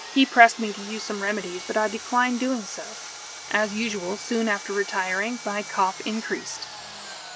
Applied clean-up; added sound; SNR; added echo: none; Sawing; 13 dB; none.